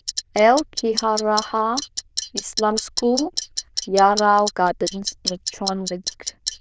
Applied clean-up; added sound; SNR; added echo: neural diffusion model UNIVERSE++.